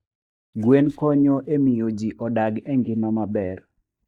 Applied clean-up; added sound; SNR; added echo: neural mask model DeepFilterNet 3.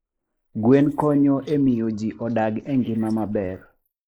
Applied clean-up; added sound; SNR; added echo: neural mask model Resemble Enhance denoiser.